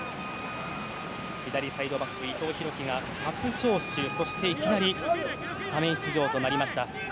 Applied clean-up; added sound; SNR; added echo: none; Wind instrument, woodwind instrument; 13 dB; none.